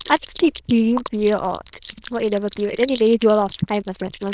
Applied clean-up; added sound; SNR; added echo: neural diffusion model UNIVERSE++.